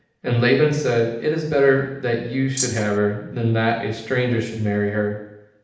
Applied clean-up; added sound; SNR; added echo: none; Rattle (instrument); 6 dB; reverberation time 0.8 s.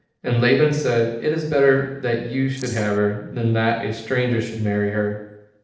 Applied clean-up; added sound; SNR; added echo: neural separator model SepFormer DNS4.